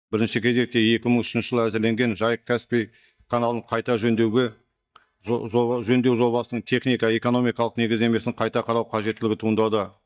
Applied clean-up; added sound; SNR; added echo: neural mask model DeepFilterNet 3.